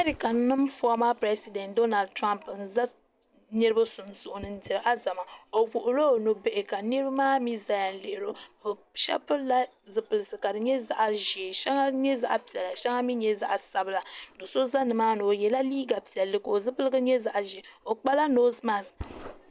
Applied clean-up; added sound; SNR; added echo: none; none; none; none.